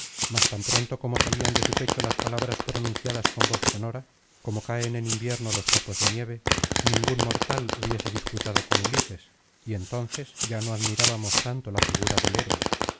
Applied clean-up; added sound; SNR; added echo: none; Domestic sounds, home sounds; -4 dB; none.